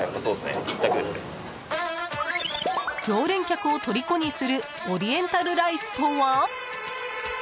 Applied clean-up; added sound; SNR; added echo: none; none; none; none.